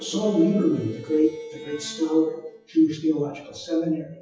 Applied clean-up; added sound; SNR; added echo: classical method WPE with log-MMSE.